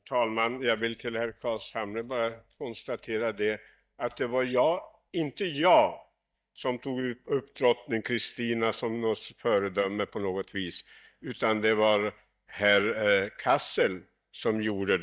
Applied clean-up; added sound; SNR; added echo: neural mask model DeepFilterNet 3.